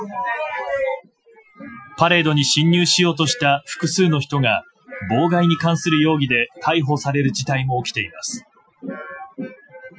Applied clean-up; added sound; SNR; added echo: classical method Wiener filter.